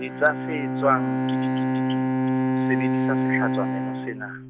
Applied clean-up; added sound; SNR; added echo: none; Bowed string instrument; -5 dB; none.